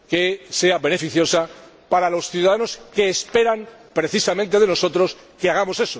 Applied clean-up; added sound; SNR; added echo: none; none; none; none.